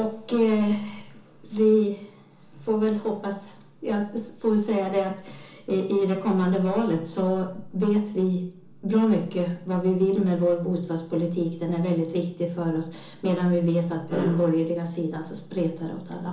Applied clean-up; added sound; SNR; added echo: none; none; none; reverberation time 0.7 s.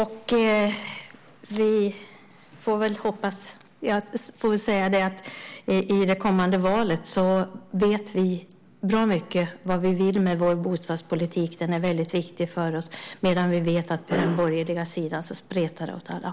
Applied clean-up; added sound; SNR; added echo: none; none; none; none.